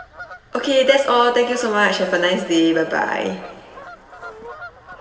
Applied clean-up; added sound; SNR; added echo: none; Bird vocalization, bird call, bird song / Fowl; 18 dB; reverberation time 1.9 s.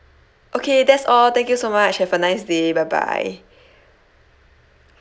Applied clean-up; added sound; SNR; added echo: none; none; none; none.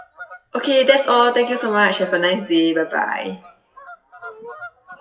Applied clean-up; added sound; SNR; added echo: classical method WPE with log-MMSE.